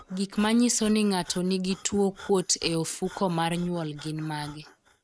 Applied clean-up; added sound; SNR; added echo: neural mask model RNNoise.